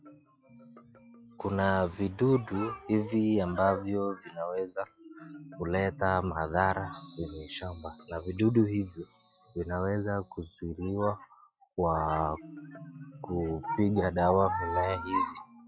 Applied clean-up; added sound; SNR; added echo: classical method log-MMSE.